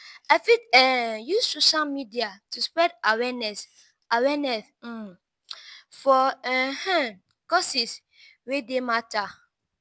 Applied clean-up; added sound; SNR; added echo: none; none; none; none.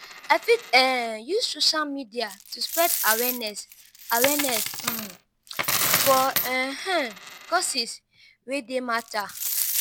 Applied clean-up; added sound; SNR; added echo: none; Coin (dropping); 4 dB; none.